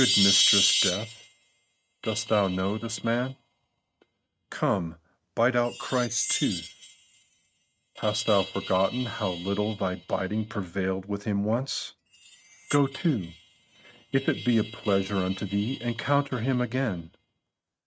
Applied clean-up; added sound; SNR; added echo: neural mask model RNNoise.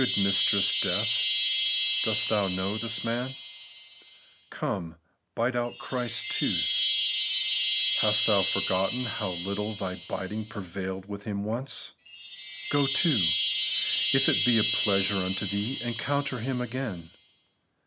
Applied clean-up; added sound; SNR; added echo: none; Chime; -2 dB; none.